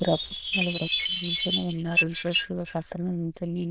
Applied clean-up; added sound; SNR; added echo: neural diffusion model UNIVERSE++.